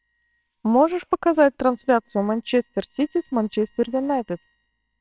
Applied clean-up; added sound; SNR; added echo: neural separator model SepFormer WHAMR!.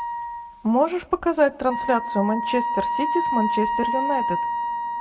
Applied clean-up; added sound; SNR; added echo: none; Wind instrument, woodwind instrument; 2 dB; reverberation time 2.2 s.